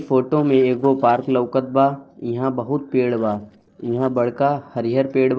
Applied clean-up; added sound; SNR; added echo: neural separator model SepFormer DNS4.